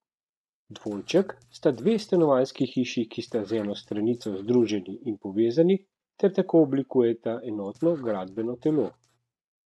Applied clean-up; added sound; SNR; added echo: neural mask model RNNoise.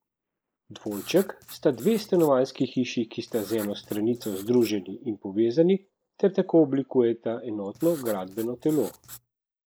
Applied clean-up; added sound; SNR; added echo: neural mask model Resemble Enhance denoiser.